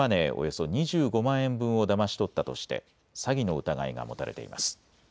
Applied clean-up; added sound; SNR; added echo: none; none; none; none.